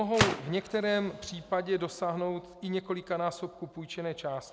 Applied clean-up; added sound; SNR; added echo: none; Gunshot, gunfire; 6 dB; none.